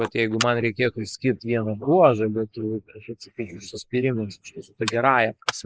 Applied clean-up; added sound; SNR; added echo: neural mask model Resemble Enhance denoiser.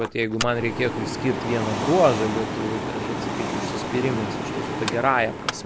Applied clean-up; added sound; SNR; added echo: none; Mechanical fan; 3 dB; none.